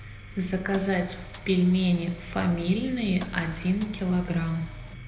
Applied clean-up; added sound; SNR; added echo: none; Printer; 20 dB; reverberation time 0.7 s.